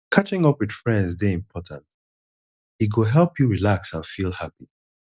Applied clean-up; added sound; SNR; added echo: none; none; none; none.